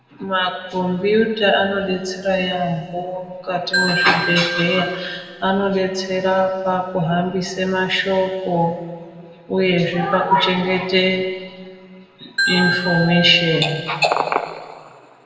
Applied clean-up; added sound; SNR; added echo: none; Ringtone / Bell; 4 dB; reverberation time 1.9 s.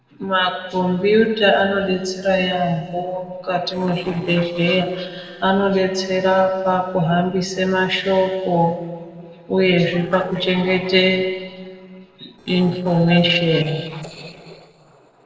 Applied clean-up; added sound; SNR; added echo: neural separator model SepFormer DNS4.